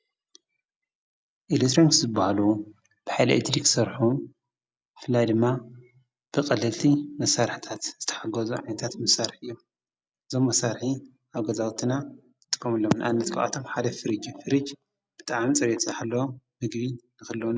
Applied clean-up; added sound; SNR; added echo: none; none; none; none.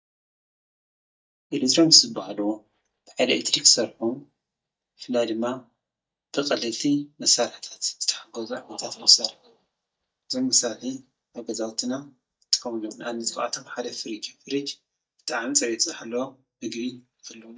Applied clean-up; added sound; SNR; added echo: neural mask model DeepFilterNet 3.